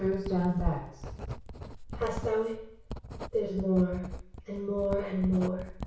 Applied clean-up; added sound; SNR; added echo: none; Writing; 8 dB; reverberation time 0.6 s.